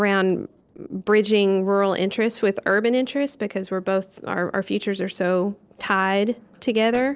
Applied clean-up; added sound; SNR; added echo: neural separator model SepFormer DNS4.